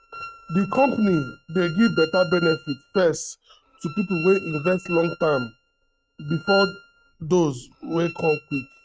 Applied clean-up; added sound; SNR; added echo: neural mask model RNNoise.